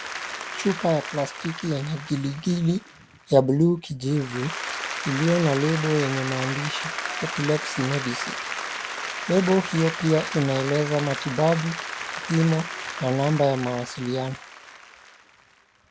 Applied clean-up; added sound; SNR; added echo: none; Applause; 8 dB; none.